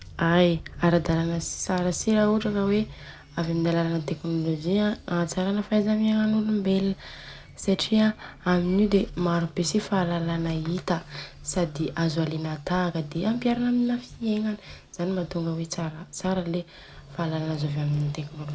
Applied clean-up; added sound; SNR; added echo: none; none; none; none.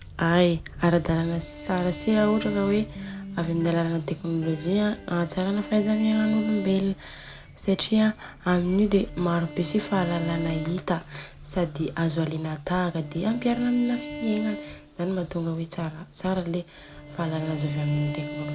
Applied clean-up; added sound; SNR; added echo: none; Bowed string instrument + Electric guitar; 15 dB; none.